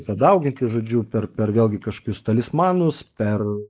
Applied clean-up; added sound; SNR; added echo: neural mask model Resemble Enhance denoiser.